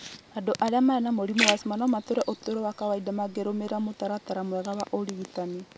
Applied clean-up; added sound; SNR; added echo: none; Splash, splatter; 6 dB; none.